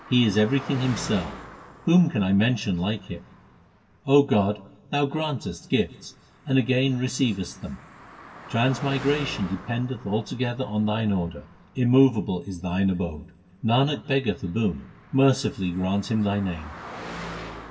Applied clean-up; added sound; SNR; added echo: none; Car passing by; 18 dB; reverberation time 1.3 s.